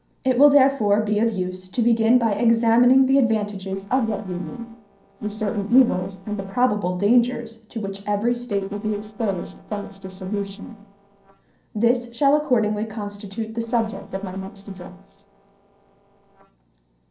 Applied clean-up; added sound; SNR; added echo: neural separator model SepFormer DNS4.